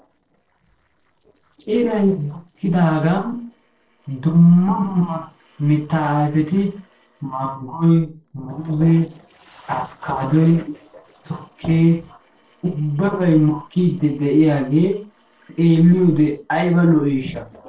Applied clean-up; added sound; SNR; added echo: neural separator model SepFormer DNS4.